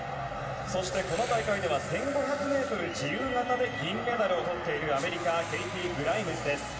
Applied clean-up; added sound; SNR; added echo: none; Writing; 17 dB; reverberation time 1.8 s.